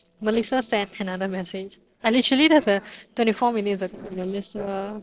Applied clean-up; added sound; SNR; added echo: neural separator model SepFormer DNS4.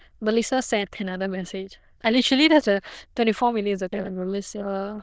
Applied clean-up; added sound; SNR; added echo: neural diffusion model UNIVERSE++.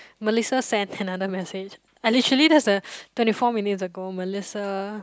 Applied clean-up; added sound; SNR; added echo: none; none; none; none.